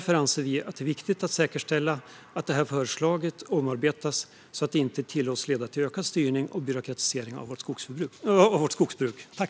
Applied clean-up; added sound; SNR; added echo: none; none; none; none.